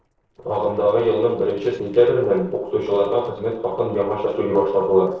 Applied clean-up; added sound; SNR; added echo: neural separator model SepFormer DNS4.